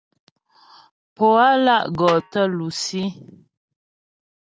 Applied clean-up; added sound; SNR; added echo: none; Snare drum; 13 dB; none.